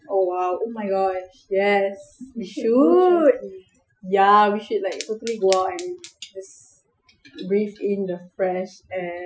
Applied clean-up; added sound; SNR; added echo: classical method Wiener filter.